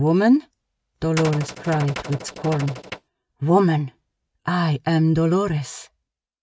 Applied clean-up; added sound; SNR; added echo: neural mask model RNNoise.